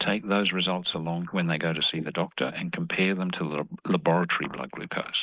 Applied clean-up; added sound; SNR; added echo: neural mask model Resemble Enhance denoiser.